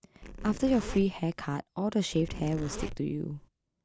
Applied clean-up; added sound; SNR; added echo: none; Zipper (clothing); 10 dB; none.